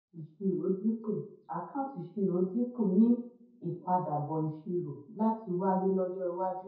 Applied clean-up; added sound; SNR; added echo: none; none; none; reverberation time 0.6 s.